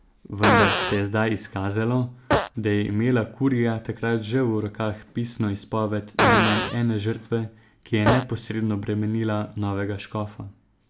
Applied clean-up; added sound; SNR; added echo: none; Fart; 4 dB; none.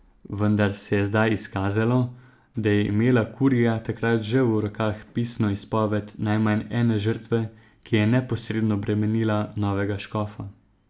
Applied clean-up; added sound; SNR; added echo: none; none; none; none.